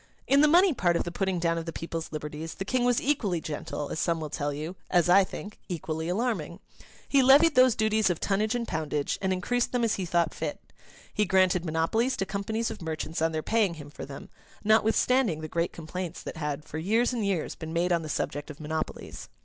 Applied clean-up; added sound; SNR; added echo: none; none; none; none.